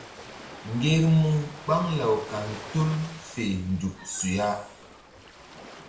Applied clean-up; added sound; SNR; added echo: none; Ocean; 16 dB; reverberation time 0.6 s.